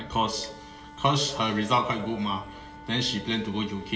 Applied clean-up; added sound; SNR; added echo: none; Wind instrument, woodwind instrument; 18 dB; reverberation time 2.1 s.